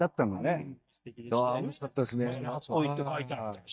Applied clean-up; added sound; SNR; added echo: neural mask model DeepFilterNet 3.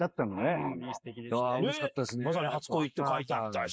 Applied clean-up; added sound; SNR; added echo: neural mask model Resemble Enhance denoiser.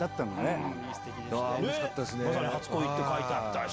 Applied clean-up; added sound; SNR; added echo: none; Bird / Fowl; 11 dB; none.